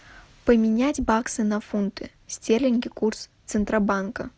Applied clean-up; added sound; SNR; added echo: none; none; none; none.